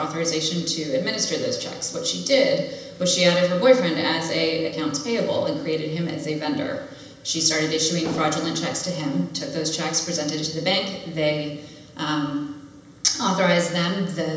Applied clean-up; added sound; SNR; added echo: none; Explosion; 9 dB; reverberation time 0.9 s.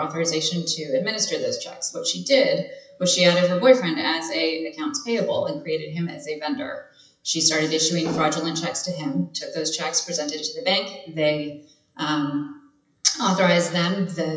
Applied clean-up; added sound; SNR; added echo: classical method WPE with log-MMSE.